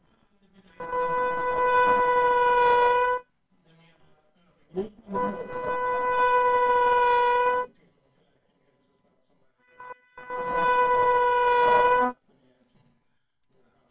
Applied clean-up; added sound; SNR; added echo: neural separator model SepFormer WHAMR!.